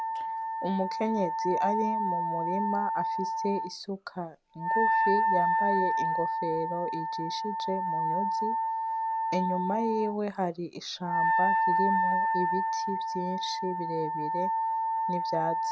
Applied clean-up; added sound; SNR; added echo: none; Wind instrument, woodwind instrument; -4 dB; none.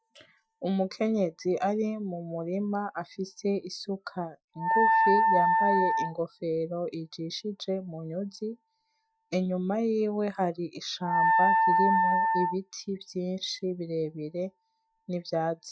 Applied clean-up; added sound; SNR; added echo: classical method Wiener filter.